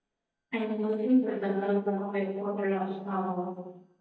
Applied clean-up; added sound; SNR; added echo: neural mask model DeepFilterNet 3.